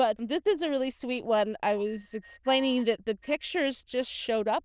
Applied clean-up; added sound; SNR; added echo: neural diffusion model UNIVERSE++.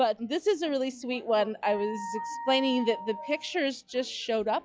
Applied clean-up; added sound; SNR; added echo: classical method log-MMSE.